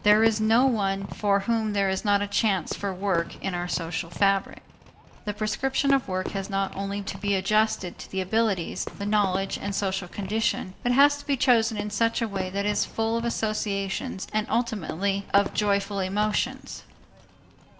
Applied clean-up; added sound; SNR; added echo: none; Fireworks; 15 dB; reverberation time 0.4 s.